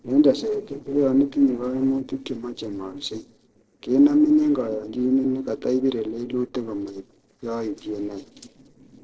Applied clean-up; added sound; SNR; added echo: neural separator model SepFormer DNS4.